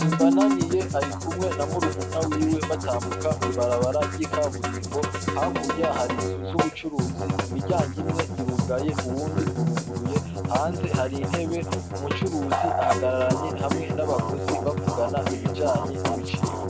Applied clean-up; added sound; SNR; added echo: none; Musical instrument; -2 dB; none.